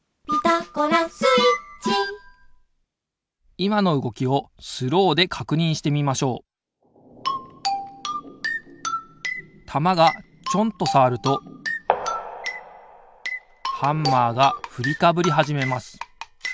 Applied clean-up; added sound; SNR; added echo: none; none; none; none.